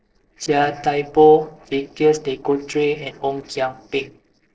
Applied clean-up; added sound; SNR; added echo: neural separator model SepFormer DNS4.